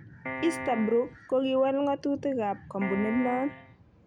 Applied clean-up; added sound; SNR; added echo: none; Piano; 8 dB; none.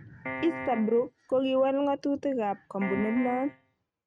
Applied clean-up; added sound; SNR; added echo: neural mask model RNNoise.